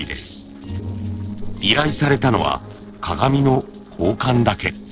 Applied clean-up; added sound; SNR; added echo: neural separator model SepFormer DNS4.